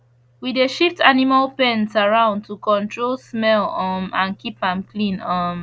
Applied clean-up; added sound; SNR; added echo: none; none; none; none.